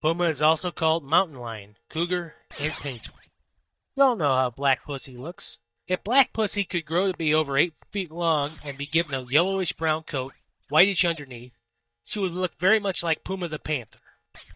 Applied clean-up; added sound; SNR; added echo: neural mask model DeepFilterNet 3.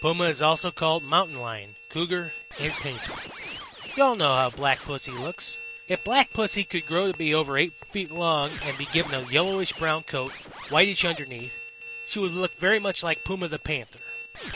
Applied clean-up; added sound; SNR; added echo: none; Squeak; 10 dB; none.